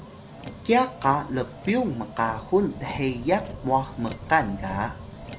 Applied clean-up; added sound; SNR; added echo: none; Motor vehicle (road); 13 dB; none.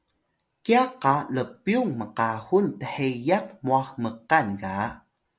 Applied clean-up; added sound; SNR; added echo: none; none; none; none.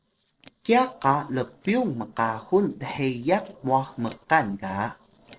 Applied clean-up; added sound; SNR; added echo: neural separator model SepFormer DNS4.